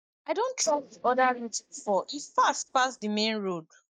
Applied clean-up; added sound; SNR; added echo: neural mask model DeepFilterNet 3.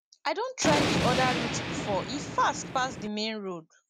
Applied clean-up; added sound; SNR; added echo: none; Thunder; -1 dB; none.